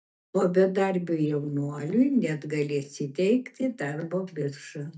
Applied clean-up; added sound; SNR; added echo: neural mask model DeepFilterNet 3.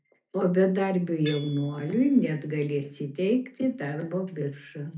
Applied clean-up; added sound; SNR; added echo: none; Tools; 20 dB; reverberation time 0.3 s.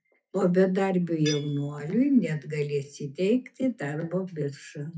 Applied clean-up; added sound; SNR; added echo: classical method WPE with log-MMSE.